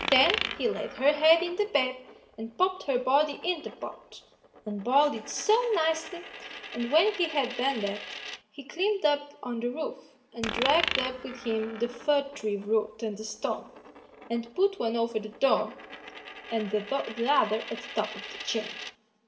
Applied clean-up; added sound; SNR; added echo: none; Coin (dropping); 11 dB; reverberation time 0.7 s.